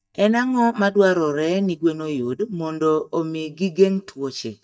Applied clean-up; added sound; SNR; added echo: neural mask model DeepFilterNet 3.